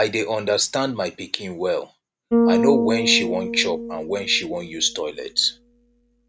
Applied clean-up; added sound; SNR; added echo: none; Bass guitar; 2 dB; none.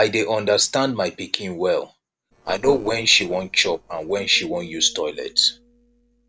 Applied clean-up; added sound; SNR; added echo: neural separator model SepFormer DNS4.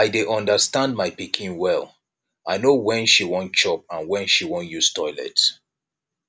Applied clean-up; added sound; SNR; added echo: none; none; none; none.